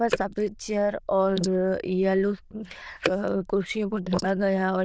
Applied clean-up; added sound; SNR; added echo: neural diffusion model UNIVERSE++.